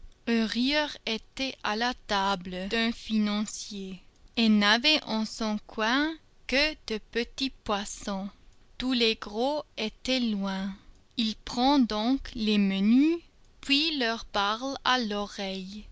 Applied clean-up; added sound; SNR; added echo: none; none; none; none.